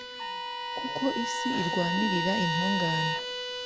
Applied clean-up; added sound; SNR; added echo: none; Trumpet + Bowed string instrument; 0 dB; none.